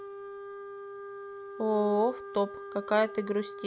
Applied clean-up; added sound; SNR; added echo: none; Wind instrument, woodwind instrument; 11 dB; none.